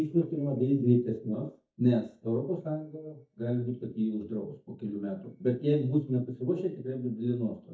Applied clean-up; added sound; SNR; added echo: neural mask model DeepFilterNet 3.